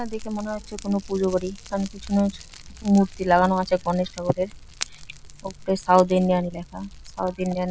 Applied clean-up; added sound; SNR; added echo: none; Fire; 16 dB; none.